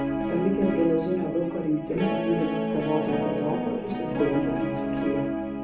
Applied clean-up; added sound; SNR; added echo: none; Guitar; 0 dB; reverberation time 0.6 s.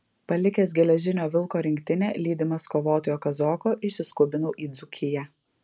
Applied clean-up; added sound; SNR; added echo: none; none; none; none.